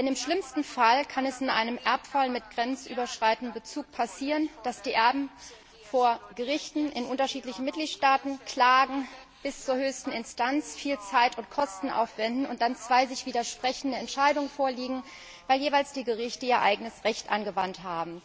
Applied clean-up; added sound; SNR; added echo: none; none; none; none.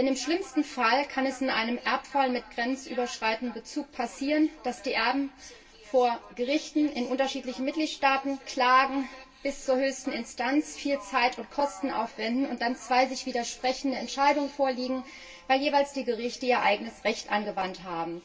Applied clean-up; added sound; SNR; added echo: none; none; none; reverberation time 0.2 s.